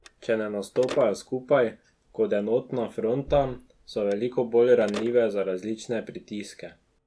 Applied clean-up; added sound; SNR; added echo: none; Telephone; 20 dB; none.